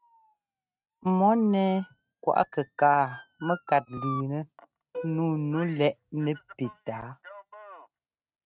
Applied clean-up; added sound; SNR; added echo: neural mask model RNNoise.